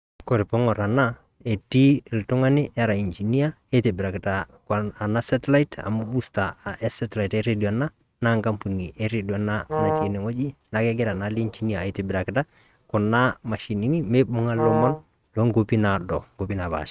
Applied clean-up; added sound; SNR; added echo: neural mask model RNNoise.